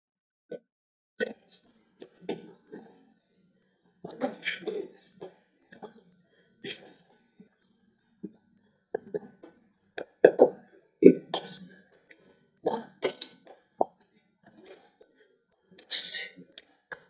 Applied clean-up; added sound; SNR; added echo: neural mask model DeepFilterNet 3.